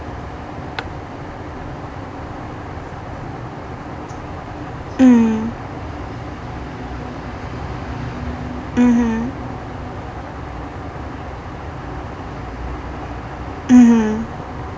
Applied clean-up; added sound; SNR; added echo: none; none; none; none.